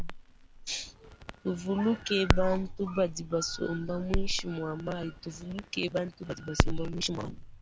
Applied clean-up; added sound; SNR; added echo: none; Crackle; 1 dB; none.